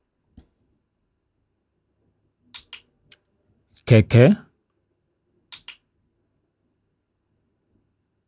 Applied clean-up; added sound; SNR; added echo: none; none; none; none.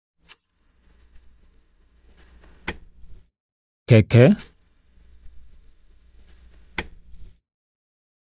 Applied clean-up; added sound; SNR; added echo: neural mask model DeepFilterNet 3.